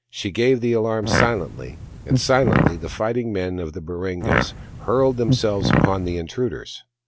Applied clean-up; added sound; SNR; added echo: none; Fart; -1 dB; none.